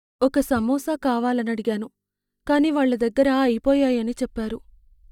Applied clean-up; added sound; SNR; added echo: neural mask model DeepFilterNet 3.